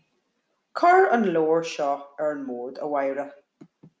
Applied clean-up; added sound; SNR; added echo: none; none; none; none.